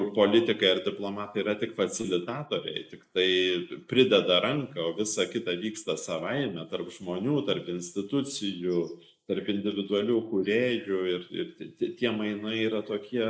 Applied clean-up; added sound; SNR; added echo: neural mask model Resemble Enhance denoiser.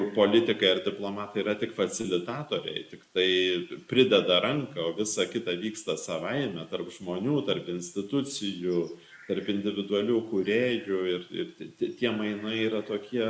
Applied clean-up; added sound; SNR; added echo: none; none; none; none.